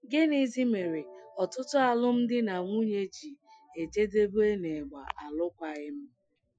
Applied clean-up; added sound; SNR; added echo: classical method Wiener filter.